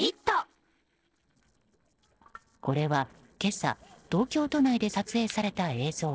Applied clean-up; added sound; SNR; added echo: neural separator model SepFormer DNS4.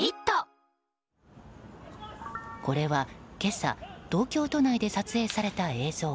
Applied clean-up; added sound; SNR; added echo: none; none; none; none.